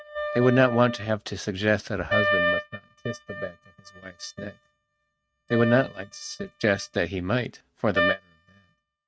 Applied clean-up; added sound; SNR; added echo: neural mask model RNNoise.